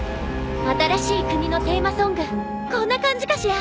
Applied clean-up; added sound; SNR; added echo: none; Brass instrument; 6 dB; none.